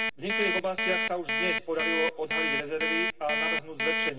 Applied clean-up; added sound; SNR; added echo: none; Alarm; -3 dB; reverberation time 0.4 s.